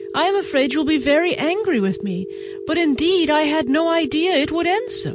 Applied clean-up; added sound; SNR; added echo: none; Telephone; 12 dB; none.